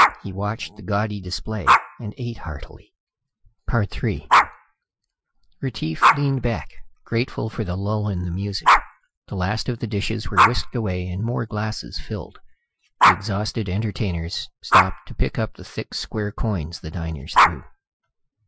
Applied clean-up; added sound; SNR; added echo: classical method Wiener filter.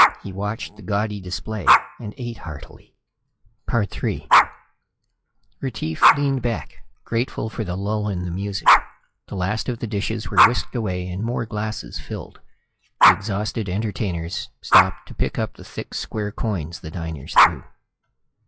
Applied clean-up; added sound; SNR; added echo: classical method log-MMSE.